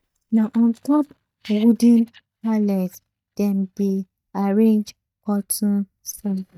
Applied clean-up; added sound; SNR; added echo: neural mask model DeepFilterNet 3.